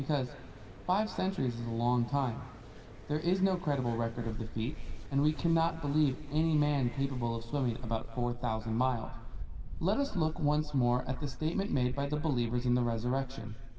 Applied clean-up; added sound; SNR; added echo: none; Mechanical fan; 8 dB; reverberation time 2.0 s.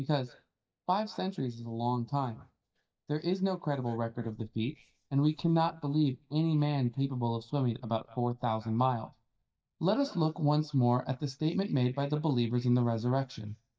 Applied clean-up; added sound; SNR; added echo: neural mask model DeepFilterNet 3.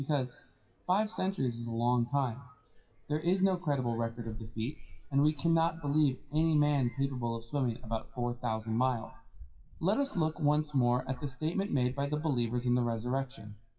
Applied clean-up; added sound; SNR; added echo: classical method WPE with log-MMSE.